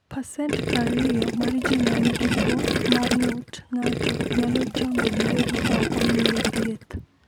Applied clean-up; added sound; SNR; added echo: none; Gurgling; -2 dB; none.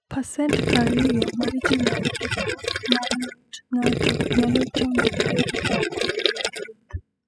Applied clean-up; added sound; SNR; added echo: classical method spectral subtraction.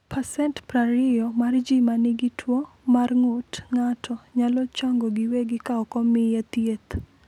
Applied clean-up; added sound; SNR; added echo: none; none; none; none.